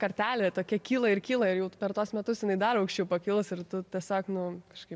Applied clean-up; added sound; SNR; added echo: none; none; none; none.